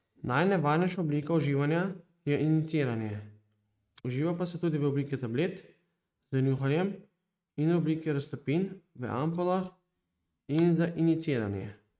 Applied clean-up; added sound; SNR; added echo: neural mask model RNNoise.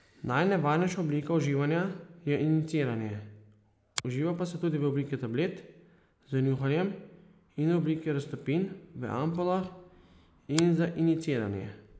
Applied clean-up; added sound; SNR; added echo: none; Finger snapping; 15 dB; none.